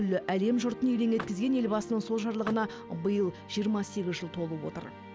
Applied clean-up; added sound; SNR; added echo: none; Vehicle; 17 dB; none.